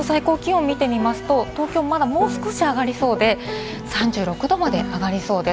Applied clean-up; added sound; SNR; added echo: none; Piano; 11 dB; none.